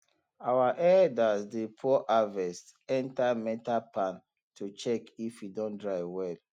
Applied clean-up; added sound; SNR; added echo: none; none; none; none.